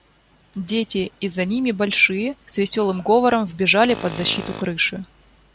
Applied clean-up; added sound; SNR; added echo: none; Tools; 13 dB; none.